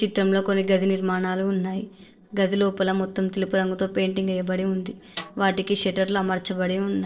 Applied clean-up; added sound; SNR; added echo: neural separator model SepFormer DNS4.